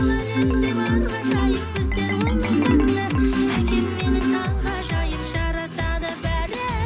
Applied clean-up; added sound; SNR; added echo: none; Marimba, xylophone; 0 dB; none.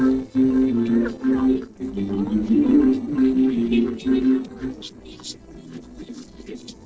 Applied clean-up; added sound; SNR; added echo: neural separator model SepFormer DNS4.